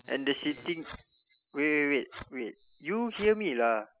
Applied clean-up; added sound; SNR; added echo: classical method spectral subtraction.